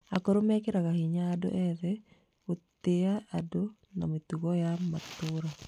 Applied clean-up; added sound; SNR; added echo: none; none; none; none.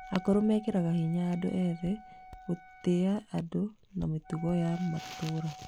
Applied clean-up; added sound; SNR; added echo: none; Hands + Wind instrument, woodwind instrument; 18 dB; none.